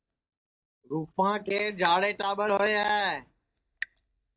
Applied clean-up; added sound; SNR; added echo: neural mask model DeepFilterNet 3.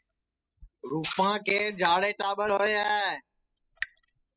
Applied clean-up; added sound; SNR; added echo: classical method spectral subtraction.